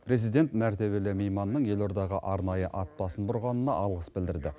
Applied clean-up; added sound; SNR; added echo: none; none; none; none.